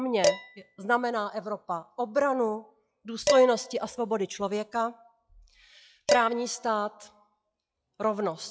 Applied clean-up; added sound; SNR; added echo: classical method log-MMSE.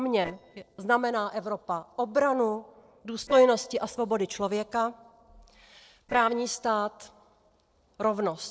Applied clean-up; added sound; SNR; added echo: neural separator model SepFormer DNS4.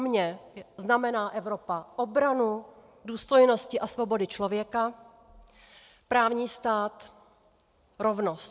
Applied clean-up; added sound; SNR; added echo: none; none; none; none.